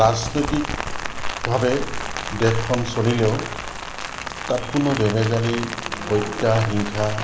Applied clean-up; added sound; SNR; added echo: none; Rain; 6 dB; none.